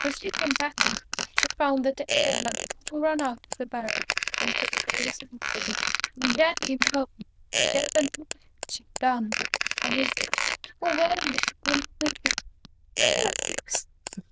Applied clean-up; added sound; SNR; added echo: neural diffusion model UNIVERSE++.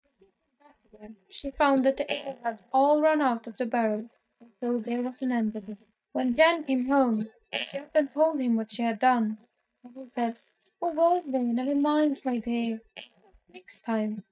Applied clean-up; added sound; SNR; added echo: neural mask model DeepFilterNet 3.